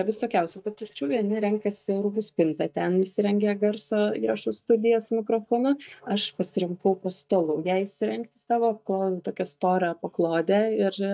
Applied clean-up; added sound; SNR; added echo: neural mask model DeepFilterNet 3.